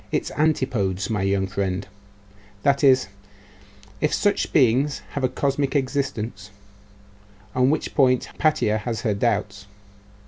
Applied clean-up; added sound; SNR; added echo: none; none; none; none.